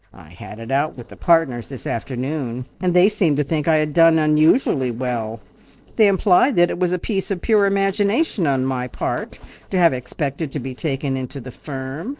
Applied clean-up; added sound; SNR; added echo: neural separator model SepFormer DNS4.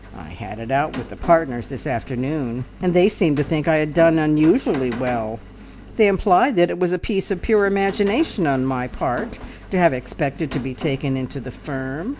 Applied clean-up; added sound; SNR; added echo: none; Rain; 16 dB; none.